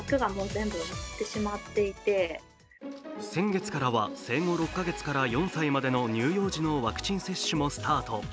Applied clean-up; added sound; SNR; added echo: none; none; none; none.